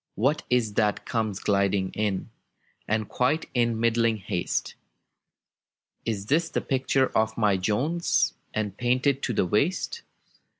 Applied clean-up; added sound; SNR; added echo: none; none; none; none.